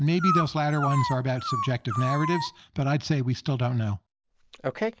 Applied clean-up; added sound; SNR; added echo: none; Dog; 4 dB; none.